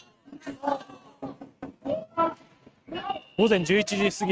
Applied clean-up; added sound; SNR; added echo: neural mask model RNNoise.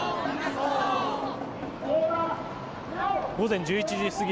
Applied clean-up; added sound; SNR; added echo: none; none; none; none.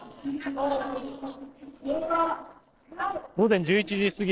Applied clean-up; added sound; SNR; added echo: neural separator model SepFormer DNS4.